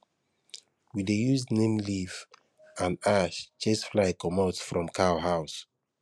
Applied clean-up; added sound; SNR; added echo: none; none; none; none.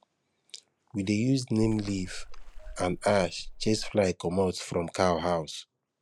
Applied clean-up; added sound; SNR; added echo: none; Water / Splash, splatter; 10 dB; none.